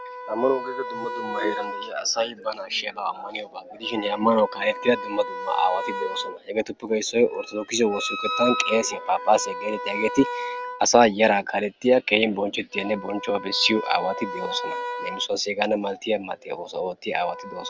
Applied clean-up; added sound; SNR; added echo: none; Wind instrument, woodwind instrument; 11 dB; none.